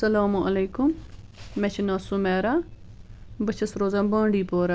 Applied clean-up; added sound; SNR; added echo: none; none; none; none.